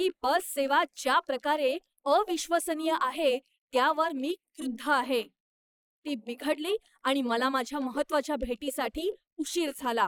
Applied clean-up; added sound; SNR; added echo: neural mask model Resemble Enhance denoiser.